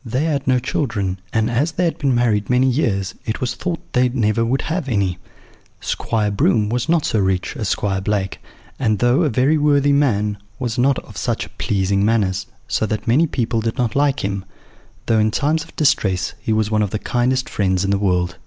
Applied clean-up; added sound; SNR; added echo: none; none; none; none.